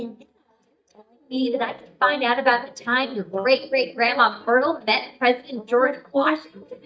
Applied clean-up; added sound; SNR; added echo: neural mask model DeepFilterNet 3.